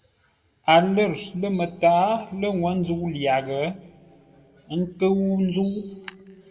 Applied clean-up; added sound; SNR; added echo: none; none; none; reverberation time 1.2 s.